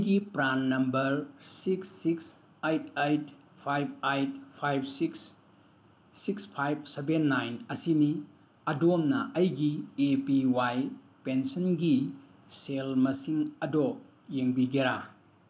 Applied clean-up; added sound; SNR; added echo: none; none; none; none.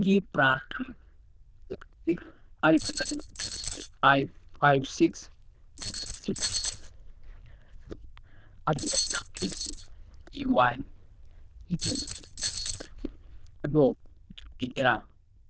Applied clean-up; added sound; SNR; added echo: neural diffusion model UNIVERSE++.